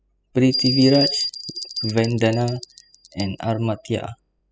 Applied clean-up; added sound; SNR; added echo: classical method spectral subtraction.